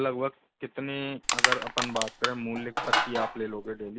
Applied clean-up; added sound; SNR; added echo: none; Crushing; -4 dB; none.